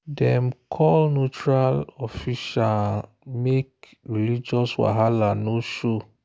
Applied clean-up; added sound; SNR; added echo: none; none; none; none.